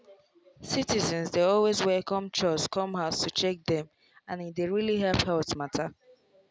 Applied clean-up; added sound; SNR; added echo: none; none; none; none.